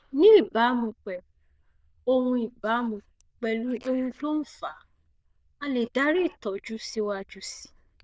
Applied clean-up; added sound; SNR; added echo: neural diffusion model UNIVERSE++.